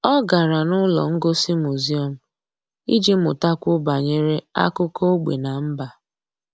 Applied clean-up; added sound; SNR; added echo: none; none; none; none.